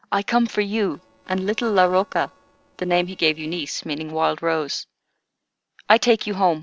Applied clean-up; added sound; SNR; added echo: neural separator model SepFormer DNS4.